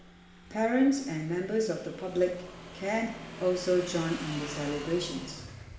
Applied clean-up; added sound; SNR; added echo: none; Motorcycle / Engine; 13 dB; reverberation time 0.7 s.